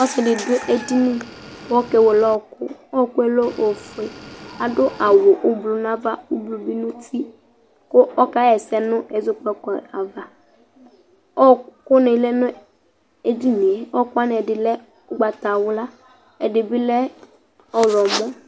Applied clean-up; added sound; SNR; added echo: none; Motor vehicle (road) / Engine; 19 dB; none.